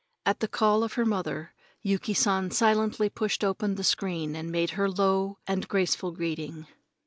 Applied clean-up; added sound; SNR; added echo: none; none; none; none.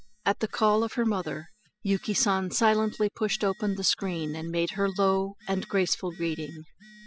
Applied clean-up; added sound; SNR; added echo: classical method spectral subtraction.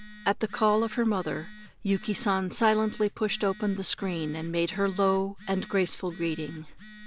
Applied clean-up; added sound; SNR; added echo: none; Telephone; 17 dB; none.